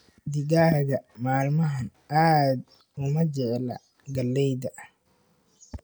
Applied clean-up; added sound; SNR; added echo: none; none; none; none.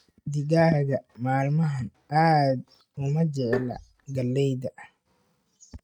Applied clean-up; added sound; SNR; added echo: neural mask model RNNoise.